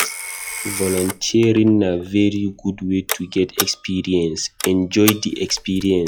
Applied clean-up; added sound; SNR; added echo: classical method log-MMSE.